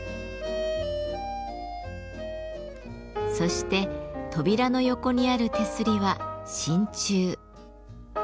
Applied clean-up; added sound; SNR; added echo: none; none; none; none.